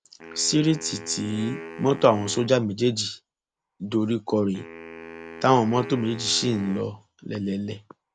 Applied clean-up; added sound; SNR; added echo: none; Wind instrument, woodwind instrument; 16 dB; none.